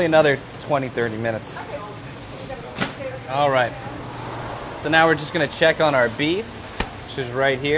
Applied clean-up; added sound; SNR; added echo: none; none; none; none.